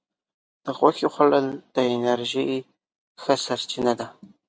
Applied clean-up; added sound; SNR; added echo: none; none; none; none.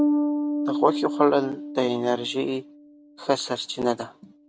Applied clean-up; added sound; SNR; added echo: none; Bass guitar; 3 dB; none.